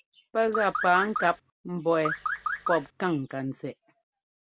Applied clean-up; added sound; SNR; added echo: none; Car; 4 dB; none.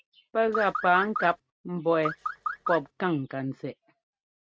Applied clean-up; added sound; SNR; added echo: neural mask model RNNoise.